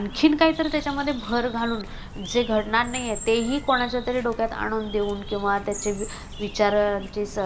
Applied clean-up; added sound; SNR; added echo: none; Bird; 12 dB; reverberation time 2.1 s.